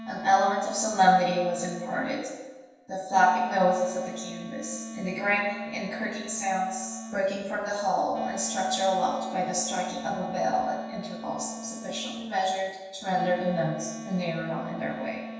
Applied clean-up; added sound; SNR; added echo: none; Wind instrument, woodwind instrument; 12 dB; reverberation time 1.2 s.